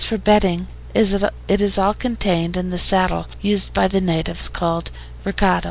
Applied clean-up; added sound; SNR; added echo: none; none; none; none.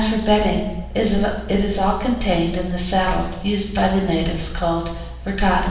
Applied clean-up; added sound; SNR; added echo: none; none; none; reverberation time 0.9 s.